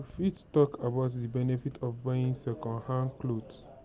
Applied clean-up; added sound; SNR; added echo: none; Subway, metro, underground; 20 dB; none.